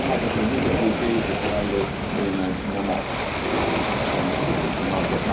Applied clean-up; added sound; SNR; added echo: none; Waves, surf; -2 dB; reverberation time 0.4 s.